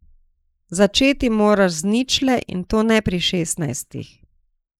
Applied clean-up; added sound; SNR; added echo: neural mask model Resemble Enhance denoiser.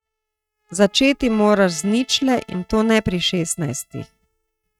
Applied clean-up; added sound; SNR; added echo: neural mask model RNNoise.